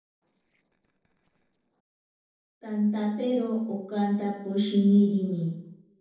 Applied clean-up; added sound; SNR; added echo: neural separator model SepFormer DNS4.